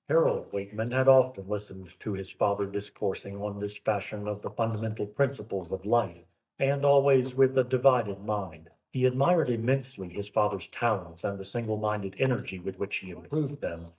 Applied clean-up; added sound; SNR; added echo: neural mask model DeepFilterNet 3.